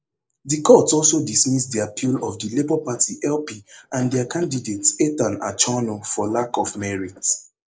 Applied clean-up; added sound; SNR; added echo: neural mask model Resemble Enhance denoiser.